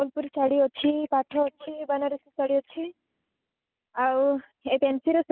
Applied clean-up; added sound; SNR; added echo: none; none; none; none.